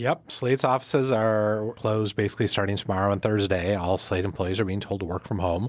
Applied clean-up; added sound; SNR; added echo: none; none; none; none.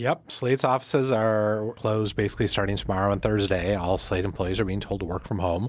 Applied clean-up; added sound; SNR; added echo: none; Scissors; 16 dB; none.